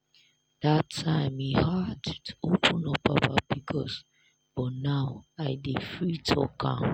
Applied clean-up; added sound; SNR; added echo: none; none; none; none.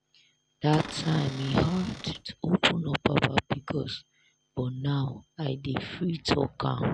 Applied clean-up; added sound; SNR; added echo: none; Cupboard open or close / Door; 12 dB; none.